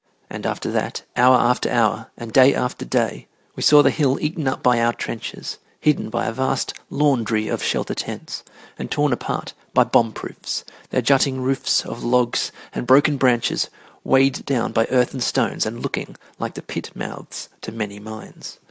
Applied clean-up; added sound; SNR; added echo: none; none; none; none.